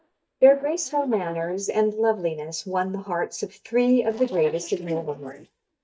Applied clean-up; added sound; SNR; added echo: neural mask model DeepFilterNet 3.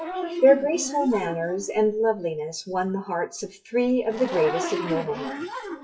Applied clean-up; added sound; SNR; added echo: classical method WPE with log-MMSE.